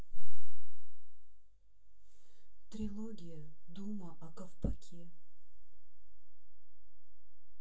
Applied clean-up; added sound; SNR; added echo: none; none; none; reverberation time 0.1 s.